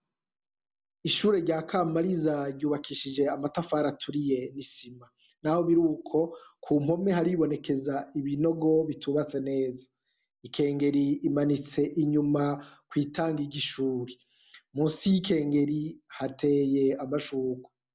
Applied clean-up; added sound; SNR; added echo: none; none; none; none.